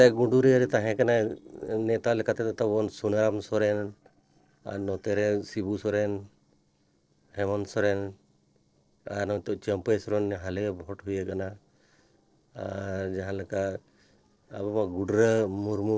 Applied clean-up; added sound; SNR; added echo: neural separator model SepFormer DNS4.